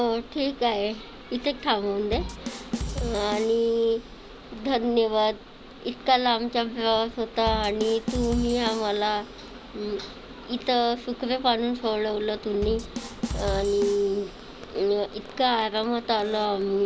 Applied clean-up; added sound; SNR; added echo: none; Bass drum / Drum kit; 10 dB; none.